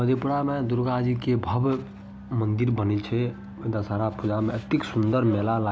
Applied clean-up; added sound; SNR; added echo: none; none; none; none.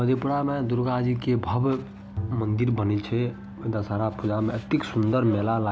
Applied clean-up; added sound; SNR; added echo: none; Bowed string instrument; 14 dB; none.